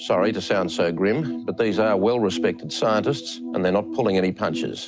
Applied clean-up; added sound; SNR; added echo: none; none; none; none.